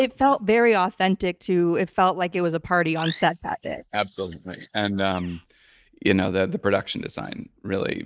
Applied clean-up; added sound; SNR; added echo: neural mask model Resemble Enhance denoiser.